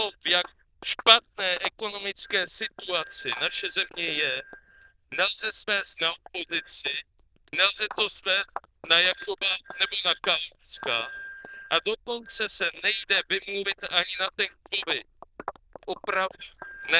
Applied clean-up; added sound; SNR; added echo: neural diffusion model UNIVERSE++.